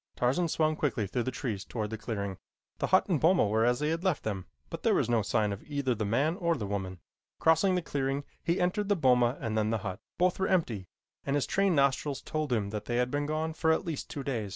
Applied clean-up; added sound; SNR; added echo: none; none; none; none.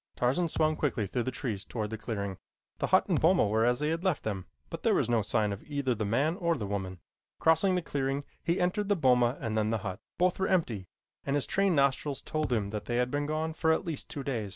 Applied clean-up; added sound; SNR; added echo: none; Thump, thud; 14 dB; none.